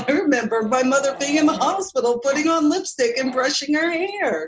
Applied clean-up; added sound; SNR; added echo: none; Growling; 19 dB; none.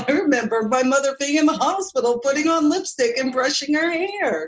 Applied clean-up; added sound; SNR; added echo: neural mask model Resemble Enhance denoiser.